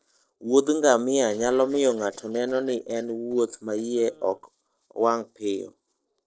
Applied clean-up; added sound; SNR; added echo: neural separator model SepFormer DNS4.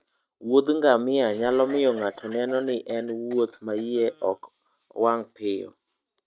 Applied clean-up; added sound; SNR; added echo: neural mask model RNNoise.